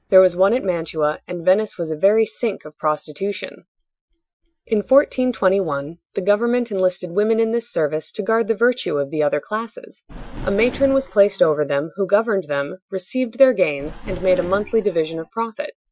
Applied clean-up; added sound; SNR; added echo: classical method Wiener filter.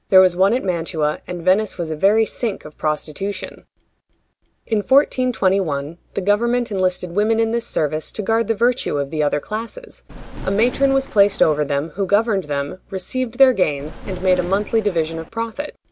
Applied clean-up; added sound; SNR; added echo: none; Thunder; 13 dB; none.